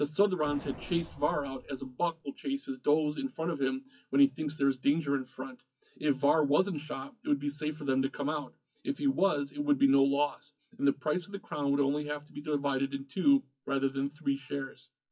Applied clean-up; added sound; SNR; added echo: classical method WPE with log-MMSE.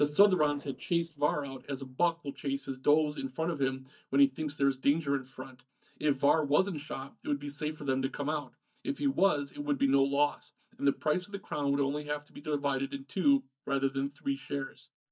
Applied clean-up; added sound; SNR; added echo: neural mask model DeepFilterNet 3.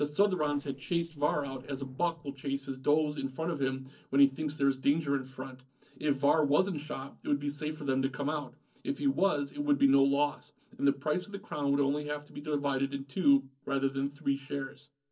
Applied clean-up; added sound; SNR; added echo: neural separator model SepFormer DNS4.